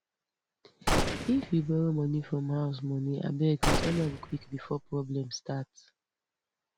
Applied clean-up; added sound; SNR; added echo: none; Gunshot, gunfire; 0 dB; none.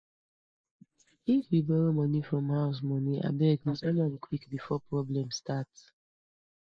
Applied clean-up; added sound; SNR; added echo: neural mask model Resemble Enhance denoiser.